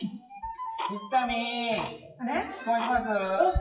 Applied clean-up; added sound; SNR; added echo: classical method WPE with log-MMSE.